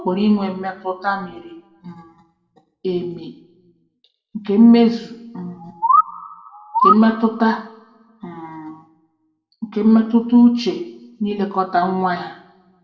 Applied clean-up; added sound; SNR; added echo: none; Bird; 1 dB; reverberation time 0.6 s.